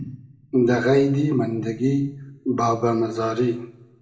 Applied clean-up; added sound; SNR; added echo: none; none; none; reverberation time 0.6 s.